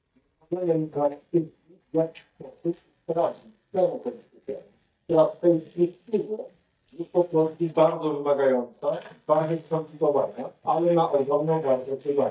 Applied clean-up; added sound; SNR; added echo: neural mask model DeepFilterNet 3.